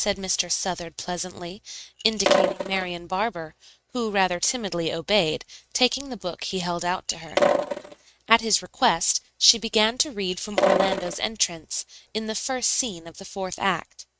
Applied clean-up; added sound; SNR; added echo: neural mask model RNNoise.